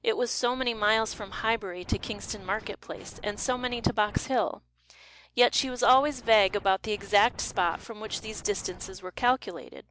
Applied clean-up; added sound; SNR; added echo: none; Scratching (performance technique); 19 dB; none.